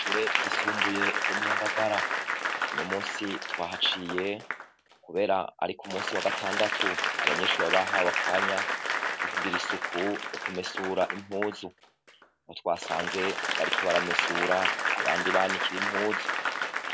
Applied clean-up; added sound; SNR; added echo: none; Applause / Crowd; -2 dB; none.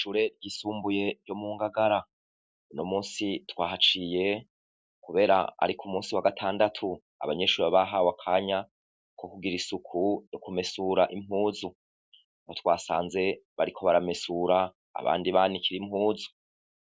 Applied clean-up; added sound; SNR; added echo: none; none; none; none.